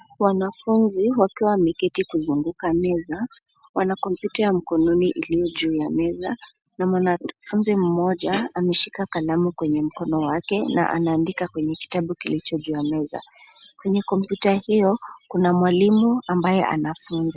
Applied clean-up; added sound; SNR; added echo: none; none; none; none.